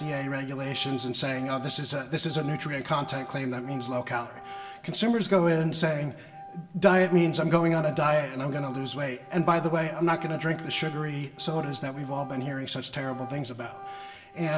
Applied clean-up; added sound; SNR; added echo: none; Organ; 16 dB; reverberation time 0.7 s.